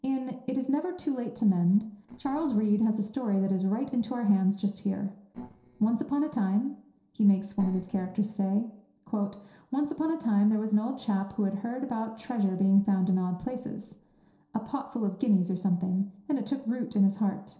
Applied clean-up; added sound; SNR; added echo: neural separator model SepFormer DNS4.